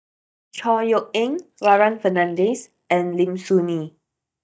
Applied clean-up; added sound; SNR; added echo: neural mask model DeepFilterNet 3.